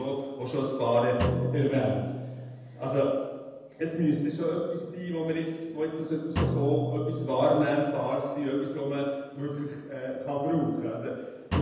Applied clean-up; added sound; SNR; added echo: none; Drum; 7 dB; reverberation time 1.0 s.